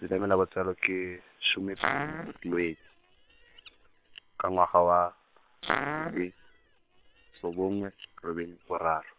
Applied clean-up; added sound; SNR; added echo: neural separator model SepFormer WHAM!.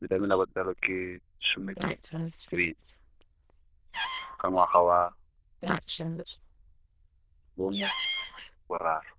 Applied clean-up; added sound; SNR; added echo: neural diffusion model UNIVERSE++.